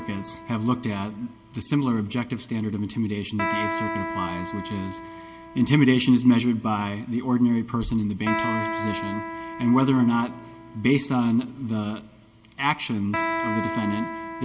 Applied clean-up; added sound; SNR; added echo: none; Electric guitar; 9 dB; reverberation time 0.4 s.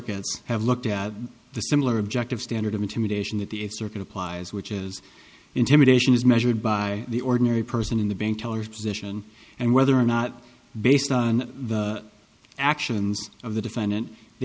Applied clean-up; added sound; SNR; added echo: none; none; none; none.